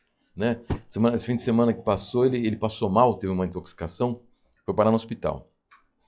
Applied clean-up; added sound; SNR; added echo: classical method log-MMSE.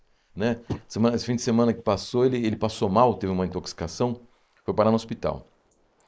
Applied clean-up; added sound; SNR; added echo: neural mask model Resemble Enhance denoiser.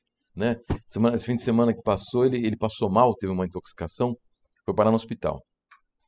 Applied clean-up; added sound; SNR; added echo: classical method spectral subtraction.